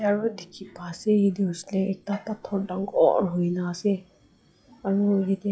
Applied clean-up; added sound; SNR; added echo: classical method log-MMSE.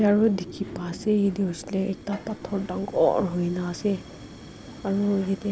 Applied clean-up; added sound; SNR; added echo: none; Fire; 16 dB; none.